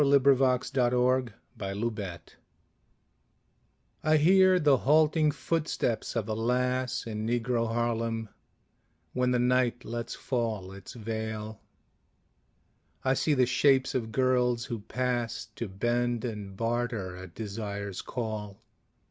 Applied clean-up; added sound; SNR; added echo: none; none; none; none.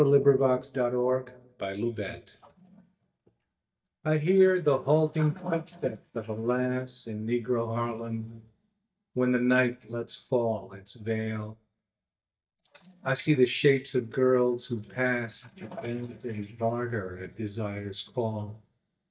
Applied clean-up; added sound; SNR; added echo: neural mask model DeepFilterNet 3.